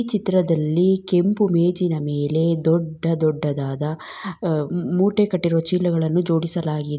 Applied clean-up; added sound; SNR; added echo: none; none; none; none.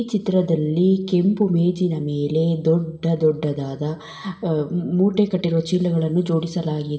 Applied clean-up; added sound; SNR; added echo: none; none; none; reverberation time 1.6 s.